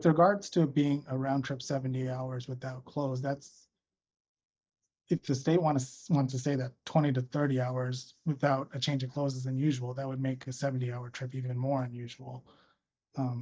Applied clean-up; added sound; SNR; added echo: neural mask model DeepFilterNet 3.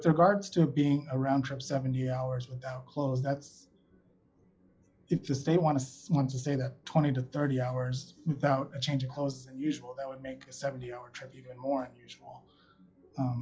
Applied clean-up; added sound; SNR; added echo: classical method log-MMSE.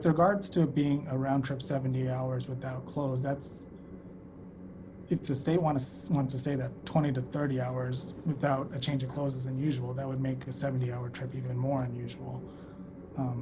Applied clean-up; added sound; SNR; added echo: none; Train; 14 dB; none.